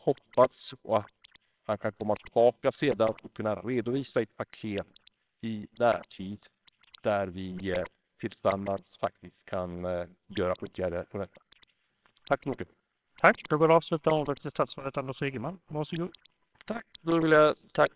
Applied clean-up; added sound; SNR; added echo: neural separator model SepFormer WHAMR!.